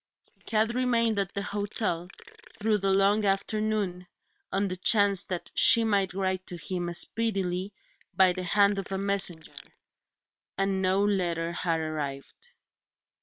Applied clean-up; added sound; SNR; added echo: neural separator model SepFormer WHAM!.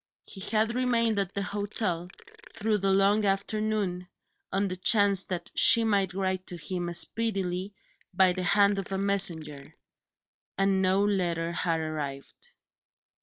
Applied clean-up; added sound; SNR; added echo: neural separator model SepFormer DNS4.